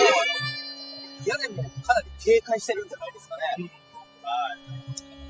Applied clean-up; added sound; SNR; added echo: classical method spectral subtraction.